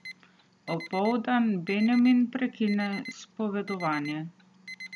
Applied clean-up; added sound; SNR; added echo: none; Alarm; 16 dB; none.